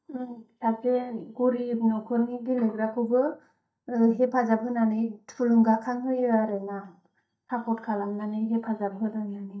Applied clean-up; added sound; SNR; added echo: neural mask model DeepFilterNet 3.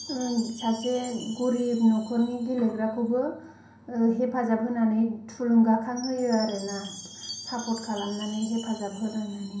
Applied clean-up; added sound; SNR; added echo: none; Chime; 17 dB; reverberation time 0.6 s.